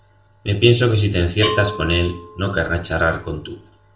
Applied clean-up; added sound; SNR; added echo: none; Bell; 12 dB; reverberation time 0.4 s.